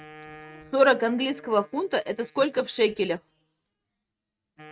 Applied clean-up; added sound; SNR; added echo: neural mask model RNNoise.